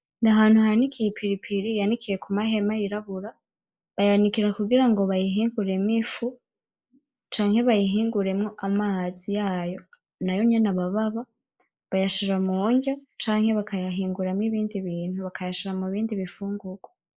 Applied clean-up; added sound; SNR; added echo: neural mask model Resemble Enhance denoiser.